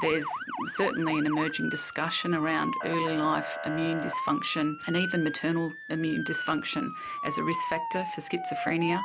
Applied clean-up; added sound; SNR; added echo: none; Motor vehicle (road) / Siren; 5 dB; none.